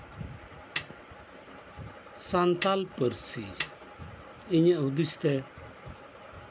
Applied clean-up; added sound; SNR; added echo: none; Snare drum; 10 dB; none.